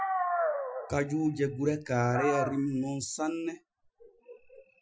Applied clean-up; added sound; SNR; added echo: classical method Wiener filter.